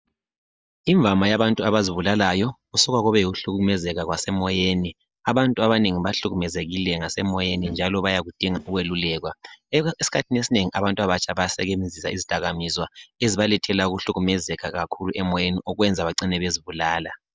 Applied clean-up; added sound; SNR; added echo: neural mask model DeepFilterNet 3.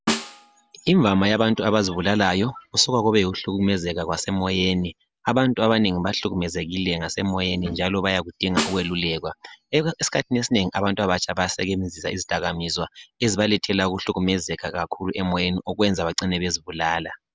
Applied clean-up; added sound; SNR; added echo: none; Snare drum; 8 dB; none.